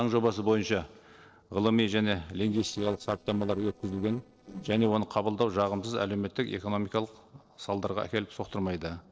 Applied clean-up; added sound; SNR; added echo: neural separator model SepFormer DNS4.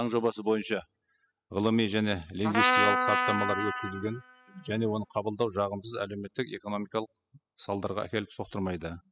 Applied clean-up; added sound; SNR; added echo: classical method spectral subtraction.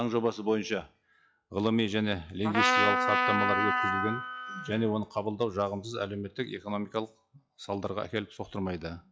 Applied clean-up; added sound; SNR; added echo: classical method log-MMSE.